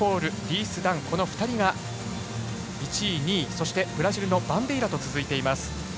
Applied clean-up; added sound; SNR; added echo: none; Bass guitar; 16 dB; none.